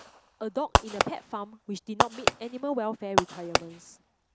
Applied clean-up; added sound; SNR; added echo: none; Fireworks; -5 dB; none.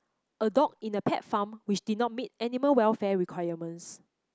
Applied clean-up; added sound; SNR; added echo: none; none; none; none.